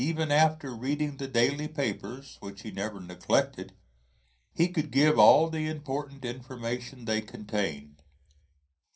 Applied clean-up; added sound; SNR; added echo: none; none; none; reverberation time 0.3 s.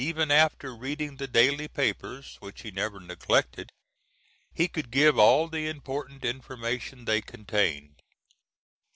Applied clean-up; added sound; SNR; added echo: none; none; none; none.